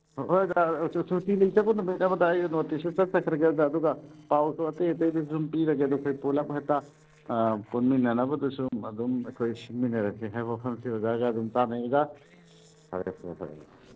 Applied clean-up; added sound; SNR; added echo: neural separator model SepFormer DNS4.